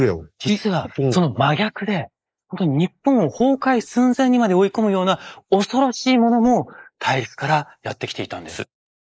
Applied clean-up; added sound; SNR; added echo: neural mask model Resemble Enhance denoiser.